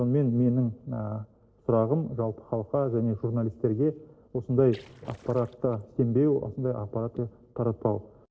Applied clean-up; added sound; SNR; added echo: neural separator model SepFormer DNS4.